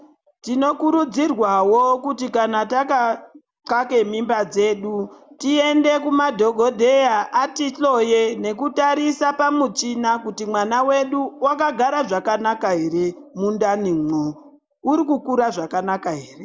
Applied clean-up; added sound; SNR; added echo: none; none; none; none.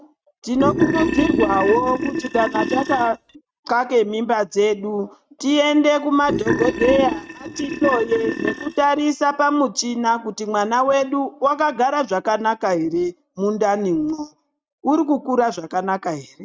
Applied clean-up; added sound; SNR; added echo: neural mask model RNNoise.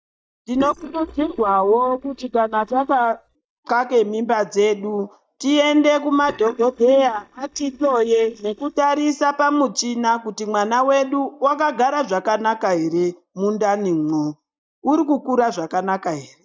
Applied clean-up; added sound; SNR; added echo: neural mask model DeepFilterNet 3.